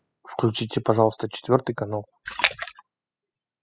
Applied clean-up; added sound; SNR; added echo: classical method spectral subtraction.